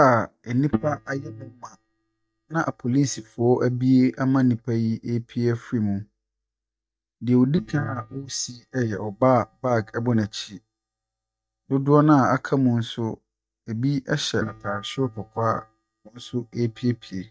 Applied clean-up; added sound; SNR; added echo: neural mask model DeepFilterNet 3.